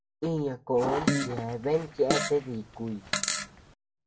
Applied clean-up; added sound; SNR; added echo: none; Fart; 1 dB; reverberation time 0.2 s.